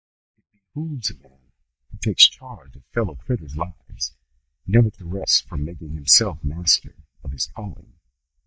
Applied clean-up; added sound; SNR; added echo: neural mask model DeepFilterNet 3.